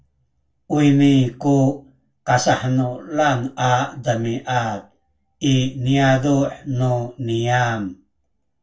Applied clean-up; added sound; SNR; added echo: none; none; none; reverberation time 0.2 s.